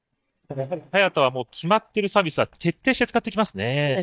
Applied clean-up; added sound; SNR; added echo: neural mask model DeepFilterNet 3.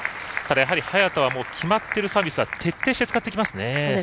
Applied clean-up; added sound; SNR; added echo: none; none; none; none.